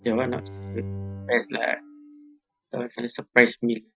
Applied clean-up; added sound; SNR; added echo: classical method Wiener filter.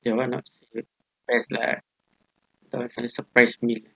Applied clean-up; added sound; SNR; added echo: none; none; none; none.